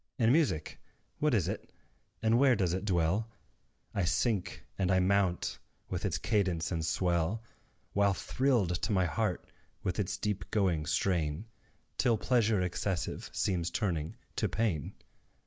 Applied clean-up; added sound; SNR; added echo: none; none; none; none.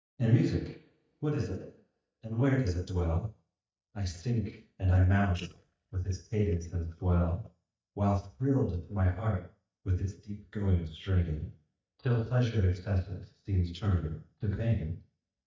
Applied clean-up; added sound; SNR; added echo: neural mask model DeepFilterNet 3.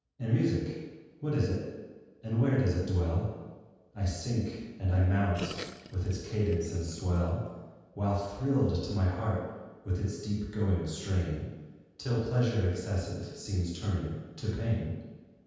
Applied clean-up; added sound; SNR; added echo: none; Gurgling; 14 dB; reverberation time 1.2 s.